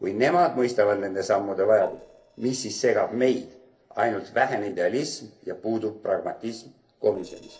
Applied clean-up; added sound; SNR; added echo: neural separator model SepFormer DNS4.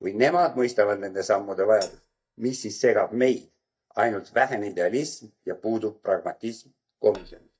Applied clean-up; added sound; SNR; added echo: neural mask model DeepFilterNet 3.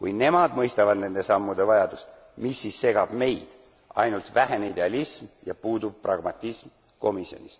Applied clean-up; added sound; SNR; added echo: none; none; none; none.